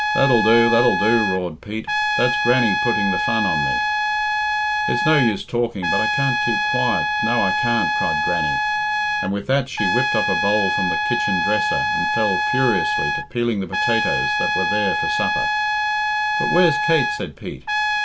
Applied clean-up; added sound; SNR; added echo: none; Trumpet; -2 dB; none.